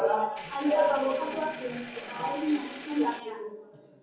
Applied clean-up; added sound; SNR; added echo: none; Engine; 14 dB; reverberation time 0.6 s.